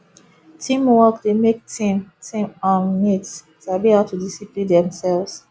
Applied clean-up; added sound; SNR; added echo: none; none; none; none.